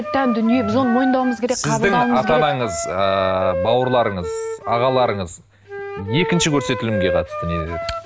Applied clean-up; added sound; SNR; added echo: none; Wind instrument, woodwind instrument; 7 dB; none.